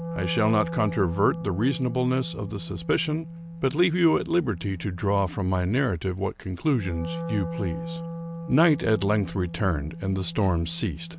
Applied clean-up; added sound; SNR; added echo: none; Wind instrument, woodwind instrument; 10 dB; none.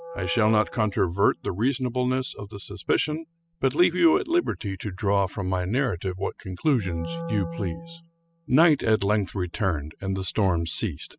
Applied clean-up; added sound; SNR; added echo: classical method spectral subtraction.